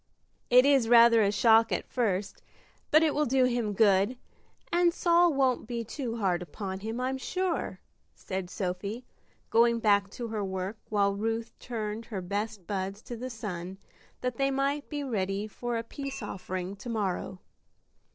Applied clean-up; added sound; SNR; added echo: neural separator model SepFormer DNS4.